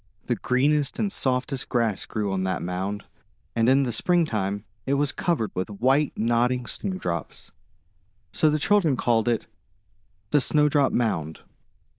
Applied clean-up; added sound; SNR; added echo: neural diffusion model UNIVERSE++.